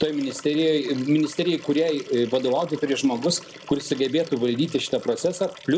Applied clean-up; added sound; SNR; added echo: none; Liquid; 20 dB; none.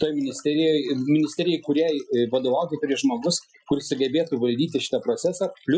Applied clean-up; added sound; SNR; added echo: classical method Wiener filter.